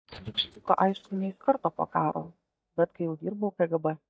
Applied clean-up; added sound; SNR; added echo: neural mask model DeepFilterNet 3.